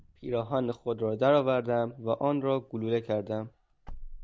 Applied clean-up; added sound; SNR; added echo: none; Wind / Car; 19 dB; none.